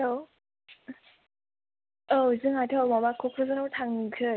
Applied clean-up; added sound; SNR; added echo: none; none; none; none.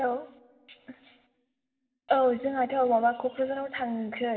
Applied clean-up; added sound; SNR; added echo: none; none; none; reverberation time 1.5 s.